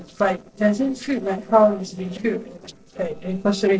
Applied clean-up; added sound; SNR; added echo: neural separator model SepFormer DNS4.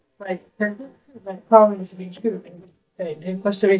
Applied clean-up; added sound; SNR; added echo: neural mask model DeepFilterNet 3.